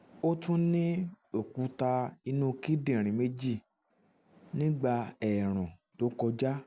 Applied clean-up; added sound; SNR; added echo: none; none; none; none.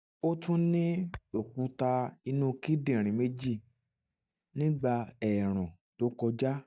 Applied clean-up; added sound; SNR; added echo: neural mask model DeepFilterNet 3.